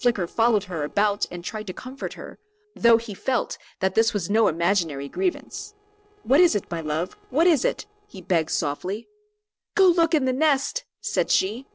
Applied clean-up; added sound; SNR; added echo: neural separator model SepFormer DNS4.